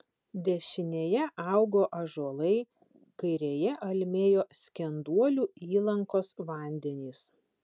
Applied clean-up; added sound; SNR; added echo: none; none; none; none.